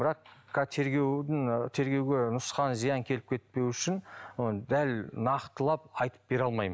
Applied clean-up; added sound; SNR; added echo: none; none; none; none.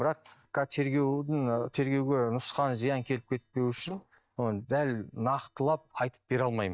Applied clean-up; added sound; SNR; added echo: neural mask model DeepFilterNet 3.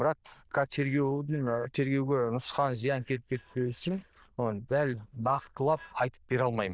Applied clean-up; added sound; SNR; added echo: neural diffusion model UNIVERSE++.